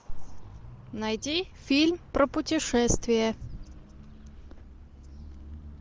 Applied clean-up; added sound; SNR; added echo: none; none; none; none.